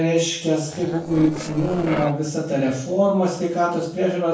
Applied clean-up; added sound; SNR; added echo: neural separator model SepFormer DNS4.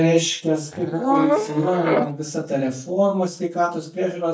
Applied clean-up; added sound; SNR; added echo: neural mask model DeepFilterNet 3.